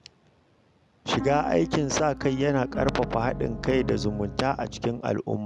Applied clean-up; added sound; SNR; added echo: none; Piano; 8 dB; none.